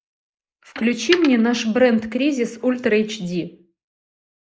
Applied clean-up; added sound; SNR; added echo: neural mask model Resemble Enhance denoiser.